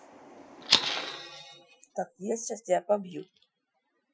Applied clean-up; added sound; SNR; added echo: classical method Wiener filter.